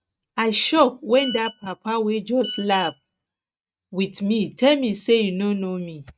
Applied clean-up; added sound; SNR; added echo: neural mask model RNNoise.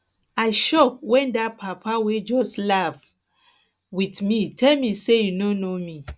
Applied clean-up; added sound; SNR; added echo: none; none; none; none.